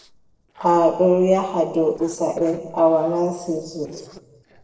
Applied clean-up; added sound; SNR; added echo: neural separator model SepFormer DNS4.